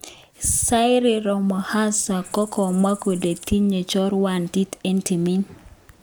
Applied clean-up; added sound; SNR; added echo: none; Cricket; 19 dB; none.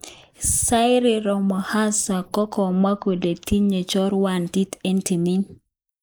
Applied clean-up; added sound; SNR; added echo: neural mask model Resemble Enhance denoiser.